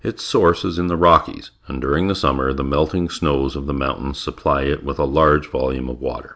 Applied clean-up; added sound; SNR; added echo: none; none; none; none.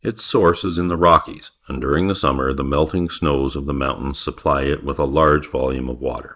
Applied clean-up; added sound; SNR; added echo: neural mask model Resemble Enhance denoiser.